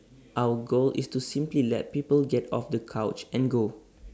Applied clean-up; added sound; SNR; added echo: none; none; none; none.